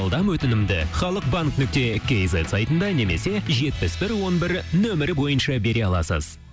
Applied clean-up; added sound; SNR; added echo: none; none; none; none.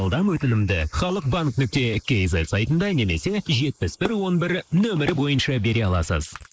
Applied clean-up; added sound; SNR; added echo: neural mask model Resemble Enhance denoiser.